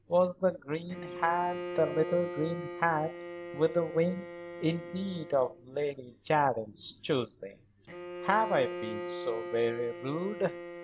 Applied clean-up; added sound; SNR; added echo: none; Bowed string instrument; 10 dB; none.